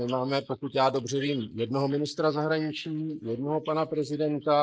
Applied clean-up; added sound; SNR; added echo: neural mask model Resemble Enhance denoiser.